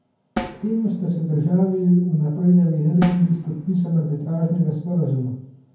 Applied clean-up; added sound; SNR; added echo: none; Snare drum; 15 dB; reverberation time 0.9 s.